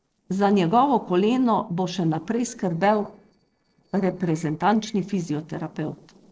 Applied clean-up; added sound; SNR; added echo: neural separator model SepFormer DNS4.